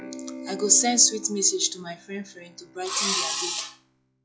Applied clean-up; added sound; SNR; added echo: classical method log-MMSE.